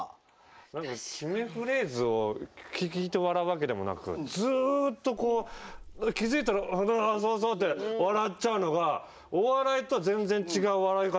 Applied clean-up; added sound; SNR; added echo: neural mask model Resemble Enhance denoiser.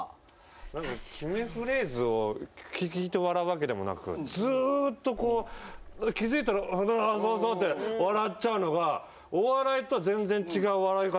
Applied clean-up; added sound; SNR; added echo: none; Water / Splash, splatter; 17 dB; none.